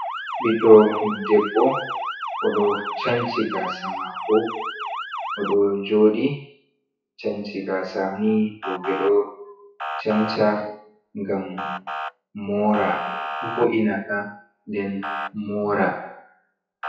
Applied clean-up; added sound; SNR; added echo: classical method WPE with log-MMSE.